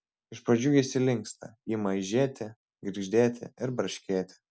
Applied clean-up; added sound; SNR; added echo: none; none; none; none.